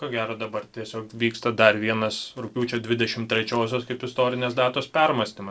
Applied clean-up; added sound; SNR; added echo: none; none; none; none.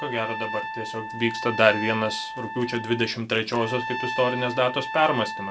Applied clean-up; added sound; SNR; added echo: none; Trumpet; 7 dB; none.